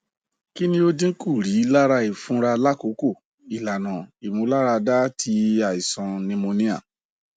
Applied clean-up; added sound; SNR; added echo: none; none; none; none.